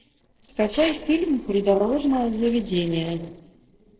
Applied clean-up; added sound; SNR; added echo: neural separator model SepFormer DNS4.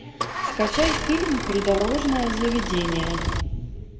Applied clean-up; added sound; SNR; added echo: none; Idling / Engine starting / Motor vehicle (road); 3 dB; reverberation time 1.2 s.